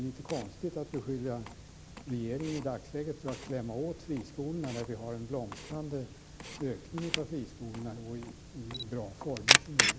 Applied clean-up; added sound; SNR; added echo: none; Camera; -1 dB; none.